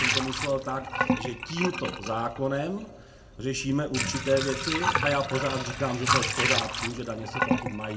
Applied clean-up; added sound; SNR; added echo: none; Sink (filling or washing) / Water; 0 dB; reverberation time 0.3 s.